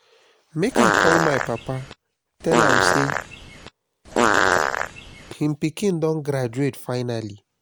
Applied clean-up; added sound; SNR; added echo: none; Fart; -5 dB; none.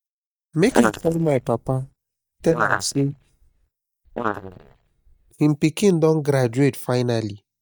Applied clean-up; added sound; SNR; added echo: neural mask model DeepFilterNet 3.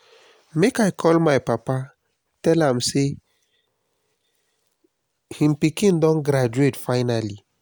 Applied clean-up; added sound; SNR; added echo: none; none; none; none.